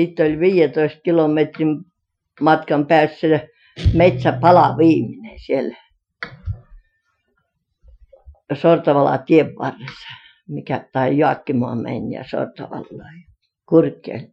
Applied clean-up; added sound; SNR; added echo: classical method Wiener filter.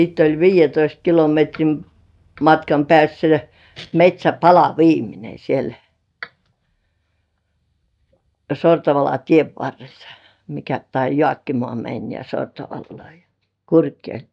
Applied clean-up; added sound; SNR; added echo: neural mask model DeepFilterNet 3.